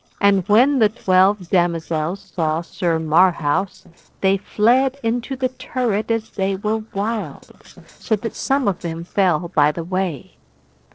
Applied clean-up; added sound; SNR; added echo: neural separator model SepFormer DNS4.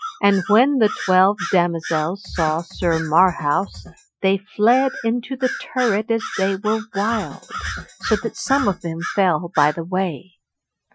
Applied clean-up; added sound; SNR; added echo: classical method Wiener filter.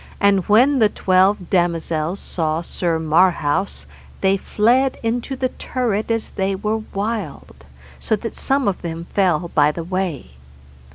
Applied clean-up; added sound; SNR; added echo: none; none; none; none.